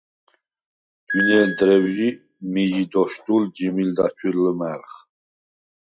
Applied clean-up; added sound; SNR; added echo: classical method log-MMSE.